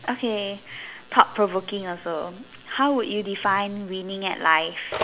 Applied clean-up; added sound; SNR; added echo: none; Telephone; 16 dB; none.